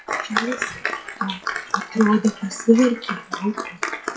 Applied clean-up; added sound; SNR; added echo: classical method WPE with log-MMSE.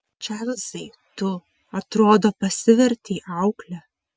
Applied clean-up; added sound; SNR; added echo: none; none; none; none.